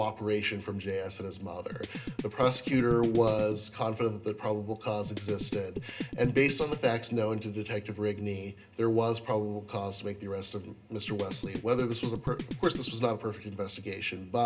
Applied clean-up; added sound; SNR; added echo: none; Drum kit; 7 dB; reverberation time 0.2 s.